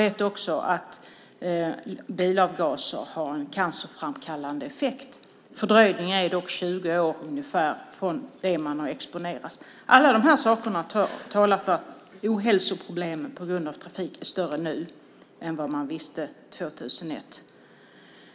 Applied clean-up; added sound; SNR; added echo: none; none; none; none.